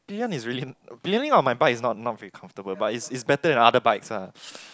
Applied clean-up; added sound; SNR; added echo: none; none; none; none.